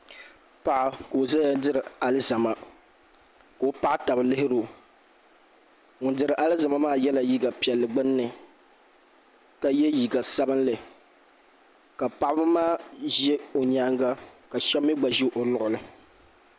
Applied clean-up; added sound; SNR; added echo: none; none; none; none.